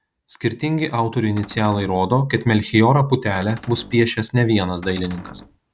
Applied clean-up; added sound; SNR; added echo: none; Cupboard open or close; 20 dB; none.